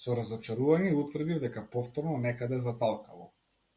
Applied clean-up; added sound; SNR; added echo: none; none; none; none.